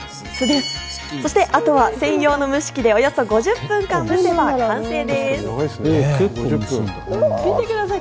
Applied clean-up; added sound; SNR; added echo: none; none; none; none.